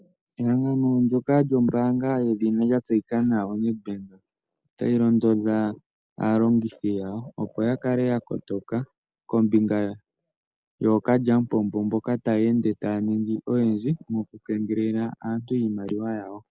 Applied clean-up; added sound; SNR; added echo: none; none; none; none.